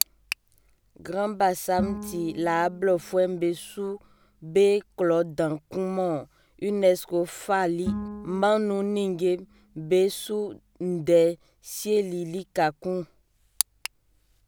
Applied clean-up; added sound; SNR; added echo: none; Bowed string instrument; 13 dB; none.